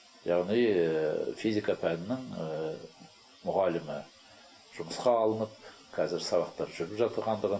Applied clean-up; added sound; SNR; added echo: none; none; none; reverberation time 0.2 s.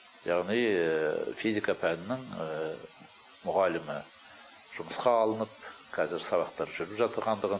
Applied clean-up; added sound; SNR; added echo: none; none; none; none.